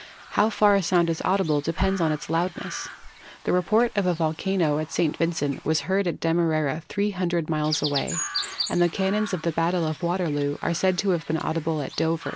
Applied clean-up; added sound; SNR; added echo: none; Chirp, tweet; 14 dB; none.